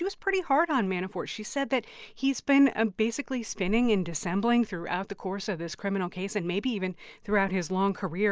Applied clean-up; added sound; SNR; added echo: none; none; none; none.